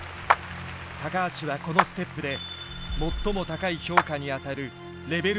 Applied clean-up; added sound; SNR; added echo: none; Clapping; 1 dB; none.